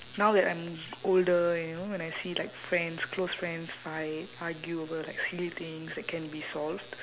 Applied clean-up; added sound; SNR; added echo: none; none; none; none.